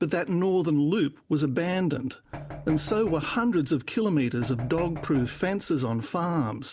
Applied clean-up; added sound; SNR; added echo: none; Knock; 14 dB; none.